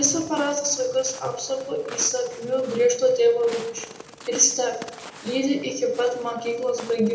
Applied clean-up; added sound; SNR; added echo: none; Walk, footsteps; 18 dB; reverberation time 0.7 s.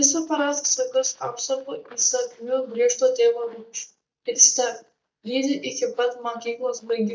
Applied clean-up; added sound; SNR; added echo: neural mask model DeepFilterNet 3.